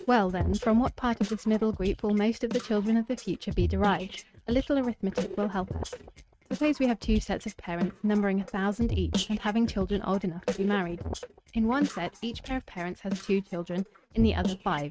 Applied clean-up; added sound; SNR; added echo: neural mask model RNNoise.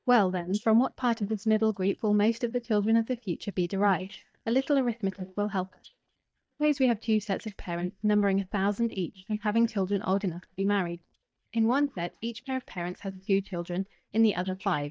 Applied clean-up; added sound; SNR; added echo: neural mask model DeepFilterNet 3.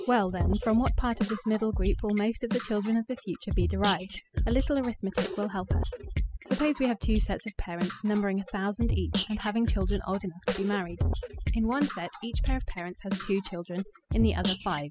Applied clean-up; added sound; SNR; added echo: classical method spectral subtraction.